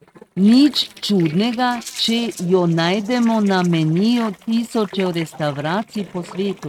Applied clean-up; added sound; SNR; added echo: neural mask model RNNoise.